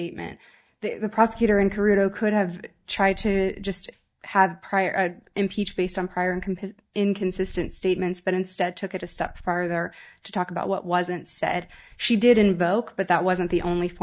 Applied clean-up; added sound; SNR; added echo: neural mask model DeepFilterNet 3.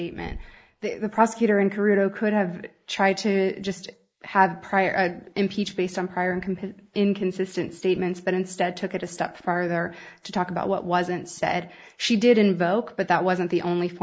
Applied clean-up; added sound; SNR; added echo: neural mask model Resemble Enhance denoiser.